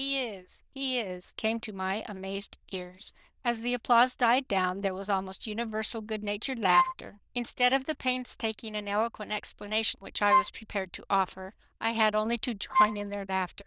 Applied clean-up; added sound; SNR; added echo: neural diffusion model UNIVERSE++.